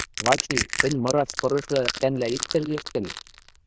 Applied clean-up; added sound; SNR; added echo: neural diffusion model UNIVERSE++.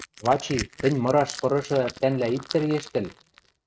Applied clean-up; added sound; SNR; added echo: neural mask model RNNoise.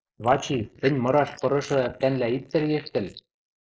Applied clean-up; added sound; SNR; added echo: neural mask model Resemble Enhance denoiser.